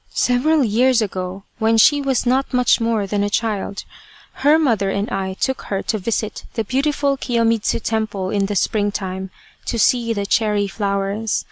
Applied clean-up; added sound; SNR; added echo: none; none; none; none.